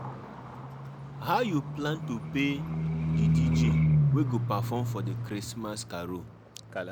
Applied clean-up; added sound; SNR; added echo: none; Livestock, farm animals, working animals; -5 dB; none.